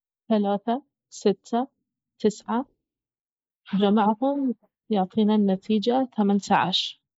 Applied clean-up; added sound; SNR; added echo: neural mask model Resemble Enhance denoiser.